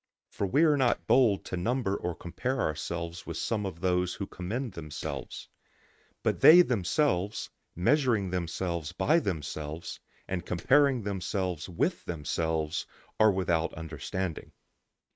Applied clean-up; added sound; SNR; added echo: neural mask model RNNoise.